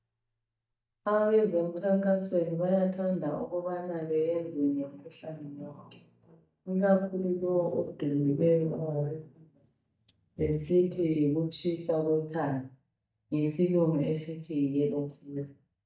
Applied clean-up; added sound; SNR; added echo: neural mask model DeepFilterNet 3.